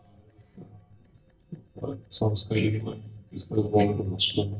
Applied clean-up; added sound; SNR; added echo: neural mask model DeepFilterNet 3.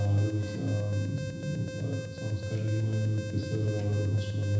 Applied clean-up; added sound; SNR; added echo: none; Alarm; 13 dB; reverberation time 0.9 s.